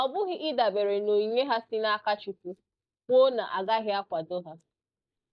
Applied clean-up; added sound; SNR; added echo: neural mask model DeepFilterNet 3.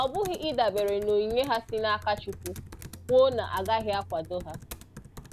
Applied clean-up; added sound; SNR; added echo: none; Computer keyboard; 15 dB; none.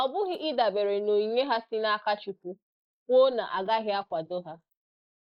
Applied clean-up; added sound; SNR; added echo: neural mask model Resemble Enhance denoiser.